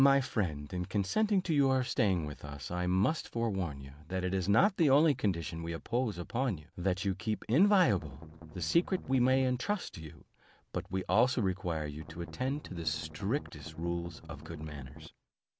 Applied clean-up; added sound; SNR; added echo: none; Strum; 16 dB; none.